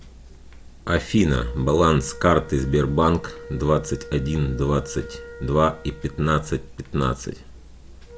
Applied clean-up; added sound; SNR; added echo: none; Wind instrument, woodwind instrument; 19 dB; none.